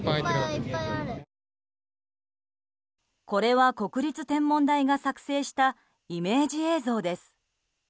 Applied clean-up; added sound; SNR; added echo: none; none; none; none.